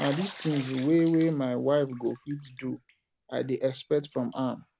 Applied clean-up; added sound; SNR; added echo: none; Bathtub (filling or washing); 18 dB; none.